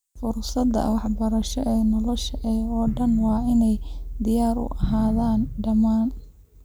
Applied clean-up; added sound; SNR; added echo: none; Explosion; 12 dB; none.